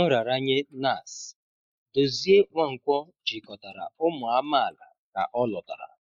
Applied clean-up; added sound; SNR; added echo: neural mask model Resemble Enhance denoiser.